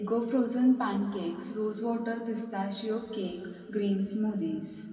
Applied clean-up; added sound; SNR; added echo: none; none; none; reverberation time 2.5 s.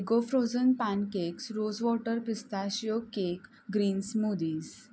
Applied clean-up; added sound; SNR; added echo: none; none; none; none.